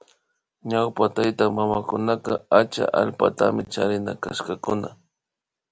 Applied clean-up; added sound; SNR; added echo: none; none; none; none.